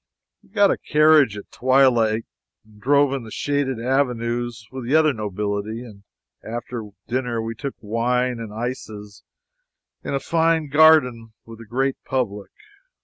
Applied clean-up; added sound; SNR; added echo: none; none; none; none.